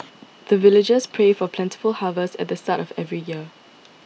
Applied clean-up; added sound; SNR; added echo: none; none; none; none.